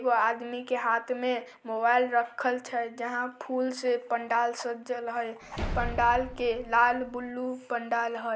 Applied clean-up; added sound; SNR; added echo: none; Slam; 8 dB; none.